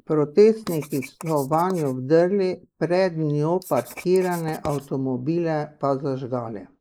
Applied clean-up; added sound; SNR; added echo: neural mask model Resemble Enhance denoiser.